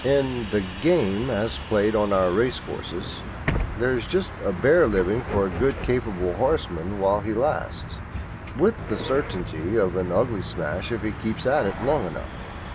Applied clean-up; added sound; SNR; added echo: none; Bus; 8 dB; none.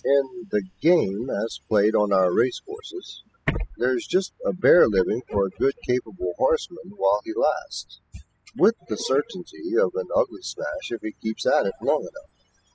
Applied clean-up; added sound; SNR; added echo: classical method spectral subtraction.